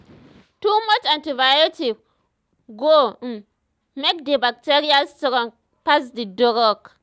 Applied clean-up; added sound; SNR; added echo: none; none; none; none.